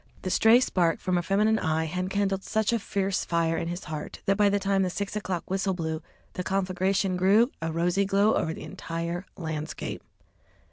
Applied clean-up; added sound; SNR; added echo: none; none; none; none.